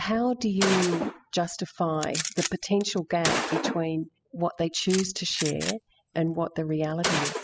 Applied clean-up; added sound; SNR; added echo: classical method spectral subtraction.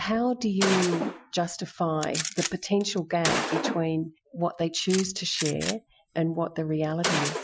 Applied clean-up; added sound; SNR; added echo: classical method Wiener filter.